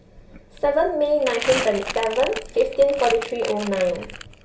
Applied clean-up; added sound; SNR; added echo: none; Crumpling, crinkling; 11 dB; reverberation time 0.2 s.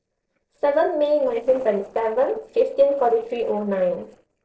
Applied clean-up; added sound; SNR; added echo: neural separator model SepFormer DNS4.